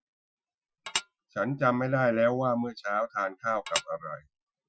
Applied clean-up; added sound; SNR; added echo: classical method Wiener filter.